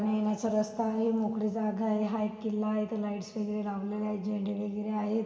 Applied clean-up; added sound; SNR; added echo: none; none; none; reverberation time 2.7 s.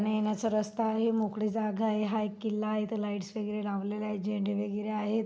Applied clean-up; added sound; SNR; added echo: none; none; none; none.